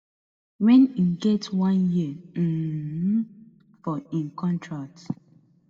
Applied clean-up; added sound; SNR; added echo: none; none; none; reverberation time 0.2 s.